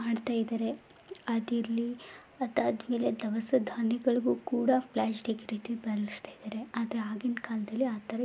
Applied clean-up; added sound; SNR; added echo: none; none; none; none.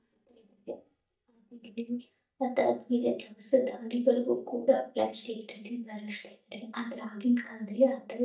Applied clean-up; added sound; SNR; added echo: neural mask model DeepFilterNet 3.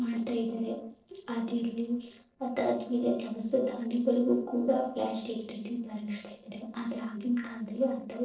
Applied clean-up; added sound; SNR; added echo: neural separator model SepFormer DNS4.